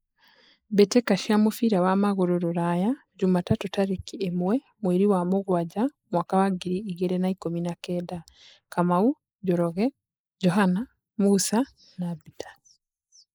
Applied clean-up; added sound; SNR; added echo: neural mask model Resemble Enhance denoiser.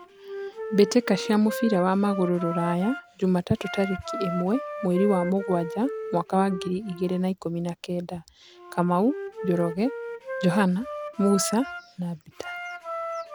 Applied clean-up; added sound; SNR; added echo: none; Wind instrument, woodwind instrument; 10 dB; none.